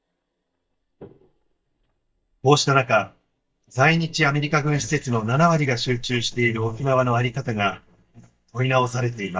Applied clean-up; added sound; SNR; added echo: neural mask model DeepFilterNet 3.